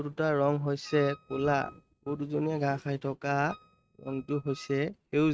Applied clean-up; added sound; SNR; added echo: neural mask model RNNoise.